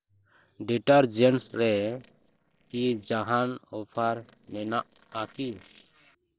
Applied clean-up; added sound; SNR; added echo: neural separator model SepFormer DNS4.